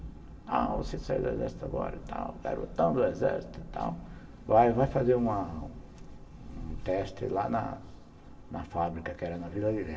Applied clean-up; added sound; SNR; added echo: none; Thunderstorm; 14 dB; reverberation time 1.4 s.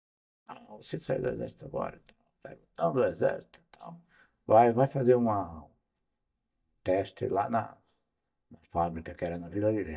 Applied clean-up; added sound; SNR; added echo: neural mask model DeepFilterNet 3.